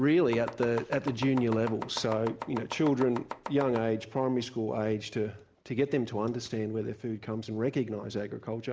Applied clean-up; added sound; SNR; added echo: none; Domestic sounds, home sounds; 11 dB; none.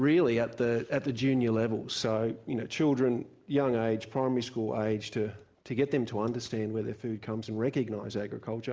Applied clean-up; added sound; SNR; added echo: none; none; none; none.